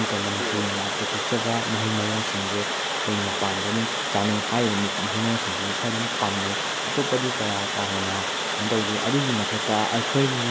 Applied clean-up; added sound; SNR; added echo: none; Water; -1 dB; none.